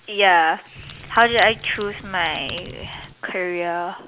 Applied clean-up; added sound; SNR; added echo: none; Crackle; 16 dB; none.